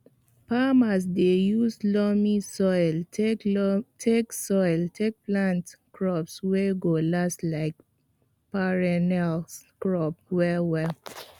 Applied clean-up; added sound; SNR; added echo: none; none; none; none.